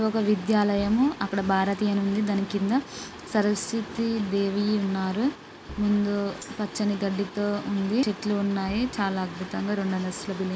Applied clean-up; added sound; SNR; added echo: none; Tambourine + Bass drum; 20 dB; none.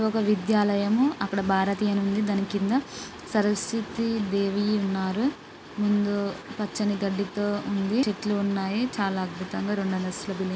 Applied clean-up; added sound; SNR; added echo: none; none; none; none.